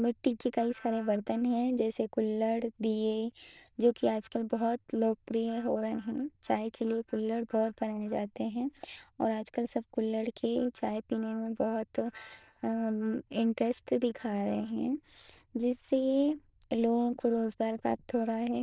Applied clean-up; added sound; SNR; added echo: neural diffusion model UNIVERSE++.